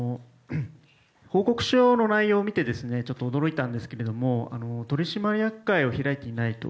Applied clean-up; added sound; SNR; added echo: none; none; none; none.